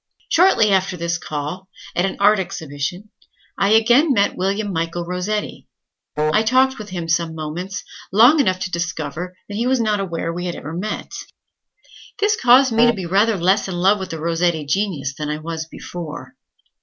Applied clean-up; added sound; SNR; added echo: none; Wind instrument, woodwind instrument; 4 dB; none.